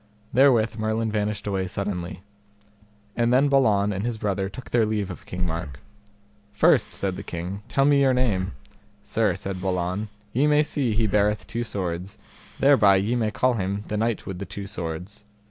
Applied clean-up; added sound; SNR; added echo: none; Breathing; 5 dB; none.